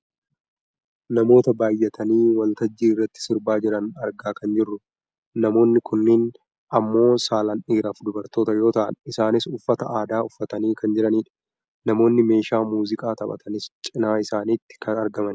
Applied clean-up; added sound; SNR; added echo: none; none; none; none.